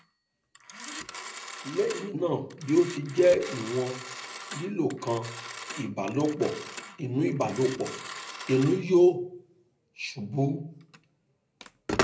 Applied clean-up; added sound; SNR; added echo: none; Telephone; 11 dB; reverberation time 0.4 s.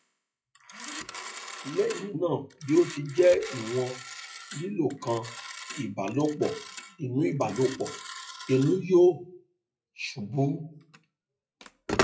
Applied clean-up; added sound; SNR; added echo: classical method WPE with log-MMSE.